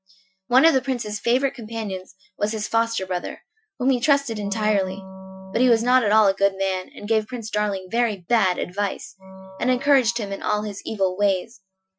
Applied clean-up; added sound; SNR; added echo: classical method Wiener filter.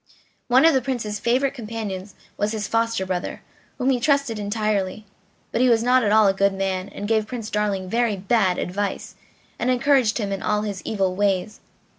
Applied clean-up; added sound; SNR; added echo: none; none; none; none.